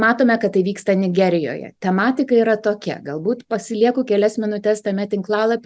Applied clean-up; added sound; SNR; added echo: none; none; none; none.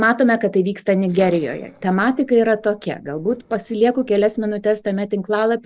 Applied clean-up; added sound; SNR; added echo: neural separator model SepFormer DNS4.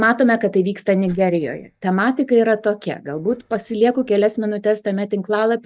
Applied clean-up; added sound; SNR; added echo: neural mask model DeepFilterNet 3.